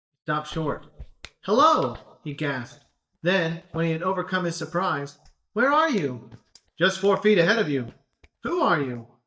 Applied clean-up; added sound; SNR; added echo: neural mask model DeepFilterNet 3.